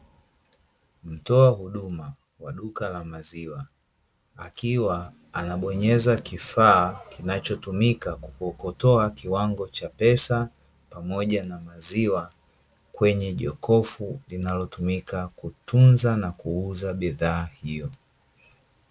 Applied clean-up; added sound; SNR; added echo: none; none; none; none.